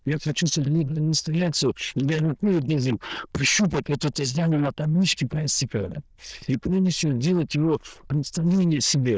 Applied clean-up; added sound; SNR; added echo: neural diffusion model UNIVERSE++.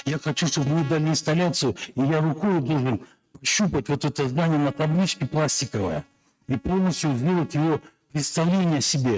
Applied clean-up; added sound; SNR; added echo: neural mask model RNNoise.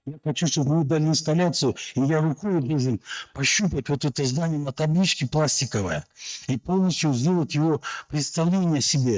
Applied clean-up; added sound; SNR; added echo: neural mask model DeepFilterNet 3.